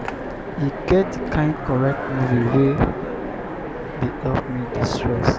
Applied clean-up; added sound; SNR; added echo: none; Train; 6 dB; none.